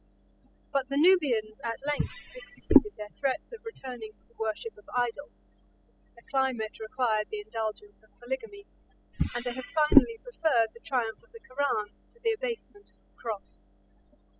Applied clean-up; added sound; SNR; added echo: classical method spectral subtraction.